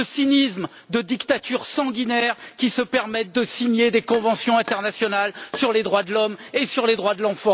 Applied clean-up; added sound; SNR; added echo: none; Glass; 18 dB; none.